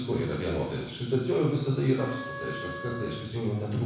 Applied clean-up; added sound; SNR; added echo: none; Wind instrument, woodwind instrument; 12 dB; reverberation time 1.0 s.